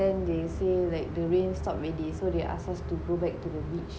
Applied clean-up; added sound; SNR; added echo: none; none; none; none.